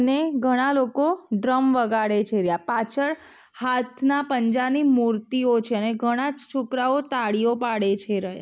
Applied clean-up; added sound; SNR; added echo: none; none; none; none.